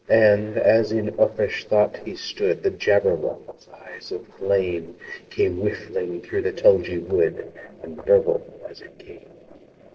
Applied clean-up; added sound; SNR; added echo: neural separator model SepFormer DNS4.